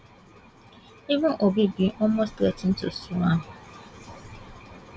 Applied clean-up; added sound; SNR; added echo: none; none; none; none.